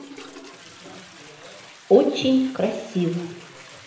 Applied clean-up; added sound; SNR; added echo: none; Toilet flush; 20 dB; reverberation time 0.9 s.